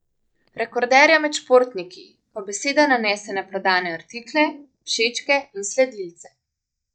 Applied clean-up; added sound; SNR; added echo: neural mask model DeepFilterNet 3.